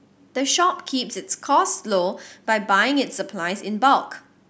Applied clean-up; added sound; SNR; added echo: none; none; none; none.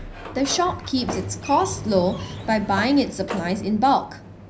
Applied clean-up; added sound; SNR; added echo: none; Sliding door; 11 dB; reverberation time 0.5 s.